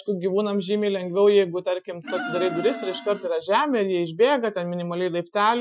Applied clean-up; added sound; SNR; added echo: classical method Wiener filter.